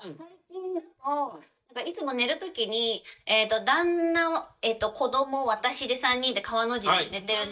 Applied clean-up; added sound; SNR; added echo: neural mask model DeepFilterNet 3.